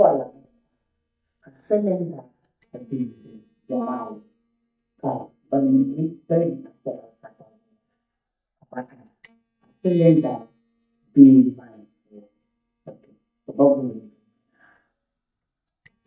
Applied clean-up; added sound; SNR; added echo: neural mask model DeepFilterNet 3.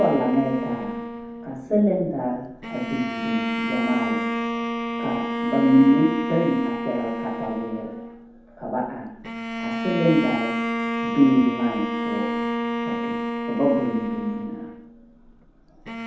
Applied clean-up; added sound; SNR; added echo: none; Bowed string instrument; 3 dB; reverberation time 0.9 s.